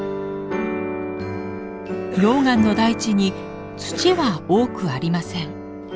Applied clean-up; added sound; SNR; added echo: none; Cough; 15 dB; none.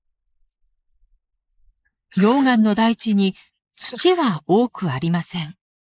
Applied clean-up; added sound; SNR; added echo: neural mask model Resemble Enhance denoiser.